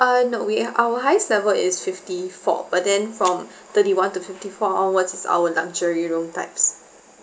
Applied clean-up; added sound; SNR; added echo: none; none; none; none.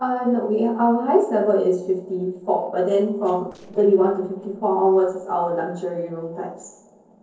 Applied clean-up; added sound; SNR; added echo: neural separator model SepFormer DNS4.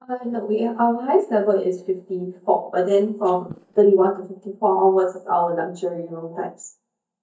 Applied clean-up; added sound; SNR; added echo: neural mask model DeepFilterNet 3.